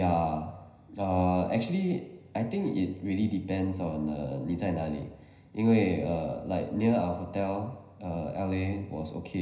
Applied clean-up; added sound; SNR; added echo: none; none; none; reverberation time 0.9 s.